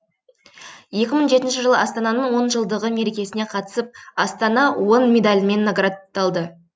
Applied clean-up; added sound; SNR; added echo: none; none; none; none.